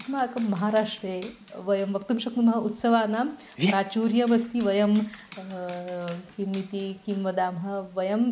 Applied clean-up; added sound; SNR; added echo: none; Dog; 13 dB; none.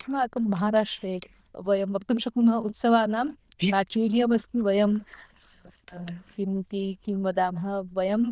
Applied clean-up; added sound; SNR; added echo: neural diffusion model UNIVERSE++.